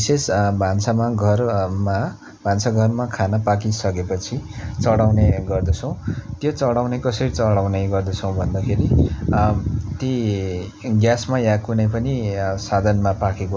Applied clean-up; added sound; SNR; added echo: none; none; none; none.